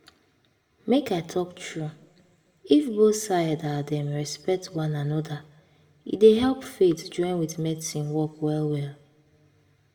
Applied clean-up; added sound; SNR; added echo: none; none; none; reverberation time 0.7 s.